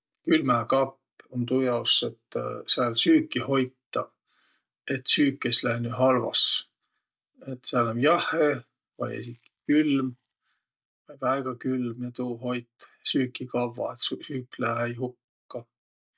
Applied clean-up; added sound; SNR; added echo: neural mask model DeepFilterNet 3.